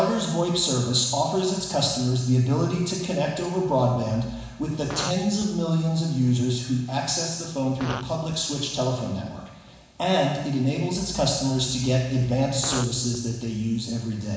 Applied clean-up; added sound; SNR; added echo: none; Fart; 15 dB; reverberation time 1.0 s.